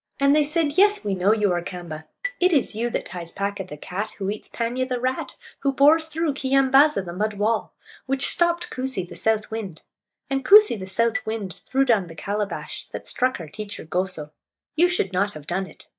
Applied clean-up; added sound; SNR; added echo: neural mask model DeepFilterNet 3.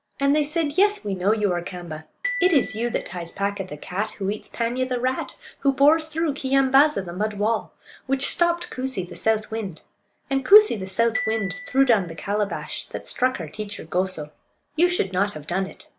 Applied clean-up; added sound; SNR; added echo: none; Glockenspiel; 13 dB; none.